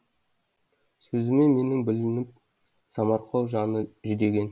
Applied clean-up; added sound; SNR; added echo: none; none; none; none.